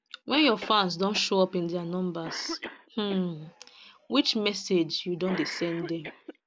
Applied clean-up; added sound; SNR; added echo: none; Cough; 15 dB; none.